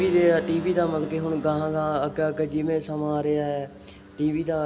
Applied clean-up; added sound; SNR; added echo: none; Keyboard (musical); 15 dB; none.